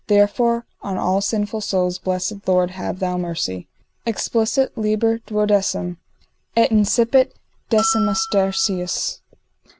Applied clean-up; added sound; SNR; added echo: none; Bell; 8 dB; none.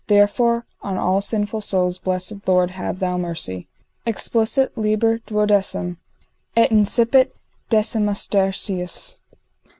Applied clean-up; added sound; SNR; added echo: none; none; none; none.